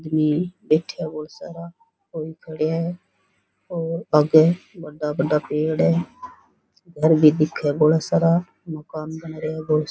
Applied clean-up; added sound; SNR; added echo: none; none; none; none.